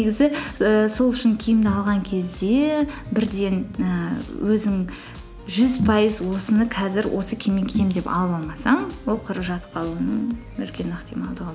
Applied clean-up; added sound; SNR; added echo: none; none; none; none.